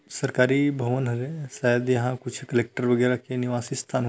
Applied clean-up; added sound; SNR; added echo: none; none; none; none.